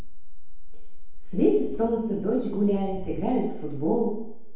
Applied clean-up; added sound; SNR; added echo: none; Subway, metro, underground; 19 dB; reverberation time 2.2 s.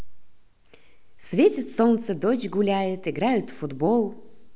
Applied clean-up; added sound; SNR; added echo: none; none; none; none.